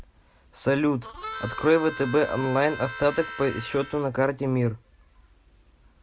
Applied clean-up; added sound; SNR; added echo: none; Harmonica; 11 dB; none.